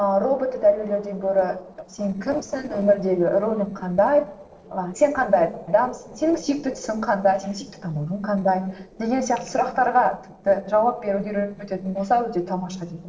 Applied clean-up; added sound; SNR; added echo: neural separator model SepFormer DNS4.